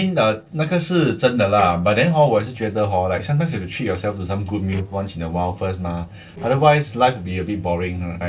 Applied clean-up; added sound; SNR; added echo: neural separator model SepFormer DNS4.